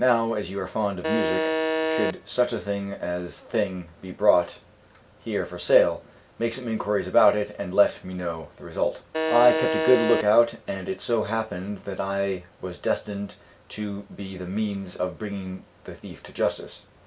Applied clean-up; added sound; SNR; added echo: none; Alarm; 0 dB; none.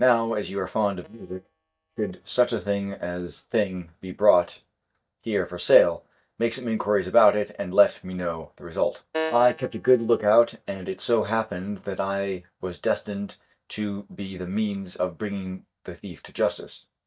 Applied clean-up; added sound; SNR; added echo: neural mask model DeepFilterNet 3.